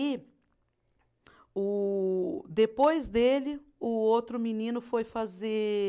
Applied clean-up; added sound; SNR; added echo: none; none; none; none.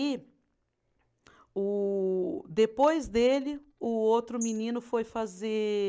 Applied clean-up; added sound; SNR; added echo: neural mask model Resemble Enhance denoiser.